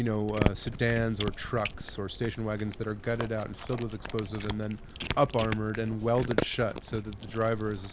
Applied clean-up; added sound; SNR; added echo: none; Cat; 6 dB; none.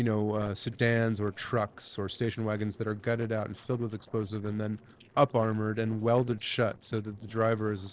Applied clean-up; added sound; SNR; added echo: neural separator model SepFormer DNS4.